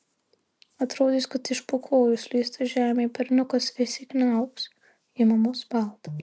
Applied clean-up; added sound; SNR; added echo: none; none; none; none.